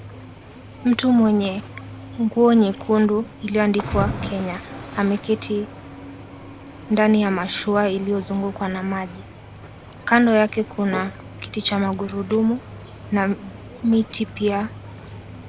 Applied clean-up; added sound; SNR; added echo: none; Cricket / Waves, surf; 13 dB; none.